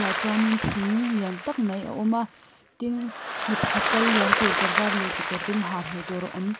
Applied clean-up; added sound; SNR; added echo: none; Applause; 1 dB; none.